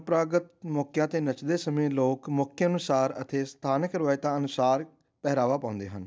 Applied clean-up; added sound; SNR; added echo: none; none; none; none.